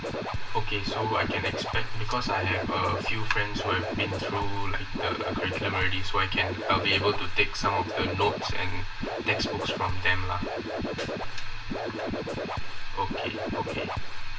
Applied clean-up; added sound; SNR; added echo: none; Scratching (performance technique); 0 dB; reverberation time 0.2 s.